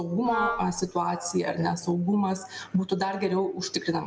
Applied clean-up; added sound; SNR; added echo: none; Wind instrument, woodwind instrument; 5 dB; none.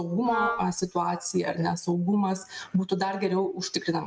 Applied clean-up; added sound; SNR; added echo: neural mask model RNNoise.